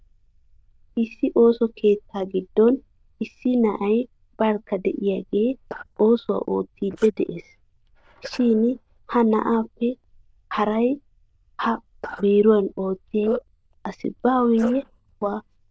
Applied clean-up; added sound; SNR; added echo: neural diffusion model UNIVERSE++.